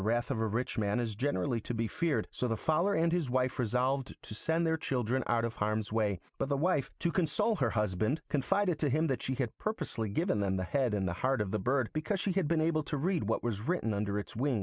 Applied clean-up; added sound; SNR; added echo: none; none; none; none.